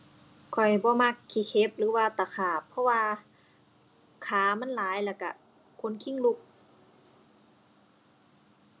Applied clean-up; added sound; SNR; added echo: none; none; none; none.